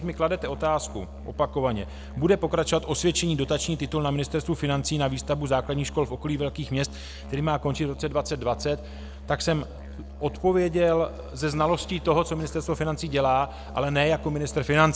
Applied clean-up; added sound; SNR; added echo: none; Musical instrument; 13 dB; none.